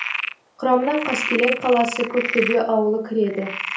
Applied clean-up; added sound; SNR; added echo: none; Frog; 7 dB; reverberation time 0.3 s.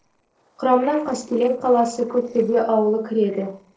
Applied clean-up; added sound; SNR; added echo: neural separator model SepFormer DNS4.